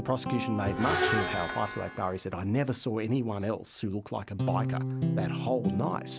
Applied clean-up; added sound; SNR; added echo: none; Guitar + Screech; 2 dB; none.